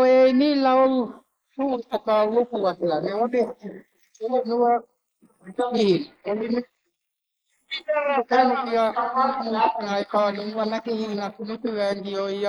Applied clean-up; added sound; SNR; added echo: neural mask model Resemble Enhance denoiser.